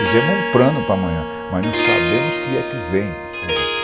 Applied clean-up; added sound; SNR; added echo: none; Harp; 1 dB; none.